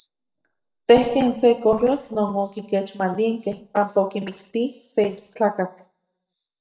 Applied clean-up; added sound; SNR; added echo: neural mask model DeepFilterNet 3.